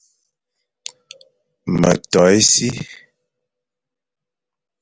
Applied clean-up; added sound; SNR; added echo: none; none; none; none.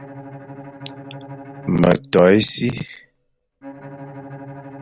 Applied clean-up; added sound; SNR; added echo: none; Bowed string instrument; 17 dB; none.